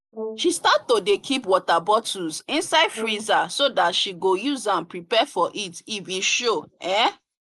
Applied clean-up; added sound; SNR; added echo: neural mask model Resemble Enhance denoiser.